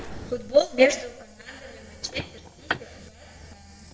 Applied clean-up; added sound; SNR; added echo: neural mask model DeepFilterNet 3.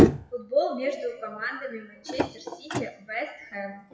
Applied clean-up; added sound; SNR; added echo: classical method WPE with log-MMSE.